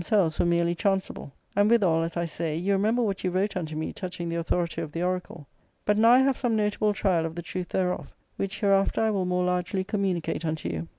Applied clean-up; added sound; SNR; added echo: none; none; none; none.